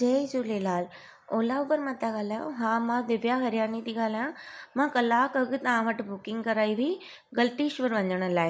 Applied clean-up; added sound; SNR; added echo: none; none; none; none.